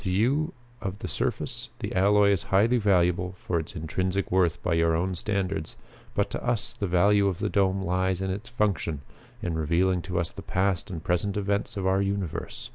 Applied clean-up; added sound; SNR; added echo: none; none; none; none.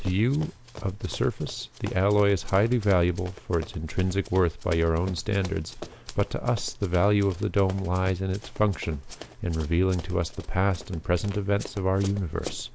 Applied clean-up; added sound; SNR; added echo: none; Run; 18 dB; none.